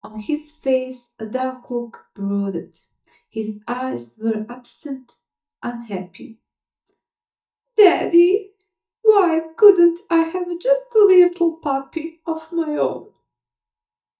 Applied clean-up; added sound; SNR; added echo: neural mask model DeepFilterNet 3.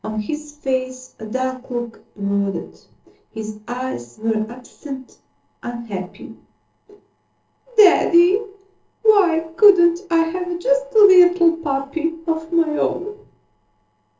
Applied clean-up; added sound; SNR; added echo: neural separator model SepFormer DNS4.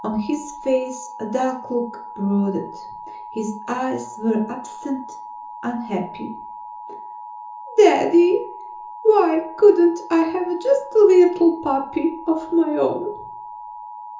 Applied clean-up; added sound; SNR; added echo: none; Alarm; 15 dB; reverberation time 0.8 s.